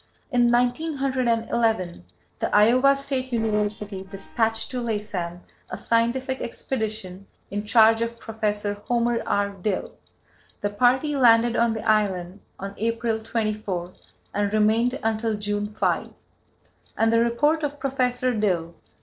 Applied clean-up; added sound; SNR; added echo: neural separator model SepFormer DNS4.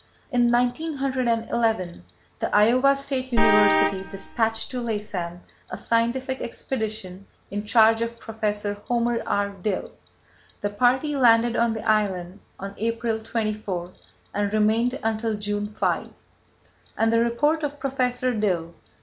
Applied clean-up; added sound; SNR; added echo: none; Vehicle horn, car horn, honking; -1 dB; none.